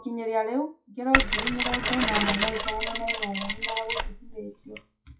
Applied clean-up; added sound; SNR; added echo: classical method WPE with log-MMSE.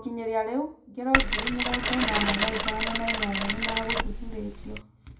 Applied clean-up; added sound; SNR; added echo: none; Mechanisms; -3 dB; reverberation time 0.3 s.